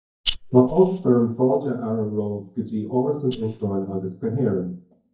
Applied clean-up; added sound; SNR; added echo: neural mask model DeepFilterNet 3.